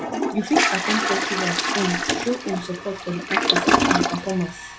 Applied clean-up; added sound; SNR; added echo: none; Toilet flush; -4 dB; reverberation time 0.2 s.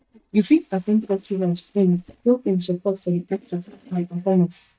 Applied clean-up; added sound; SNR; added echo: neural mask model DeepFilterNet 3.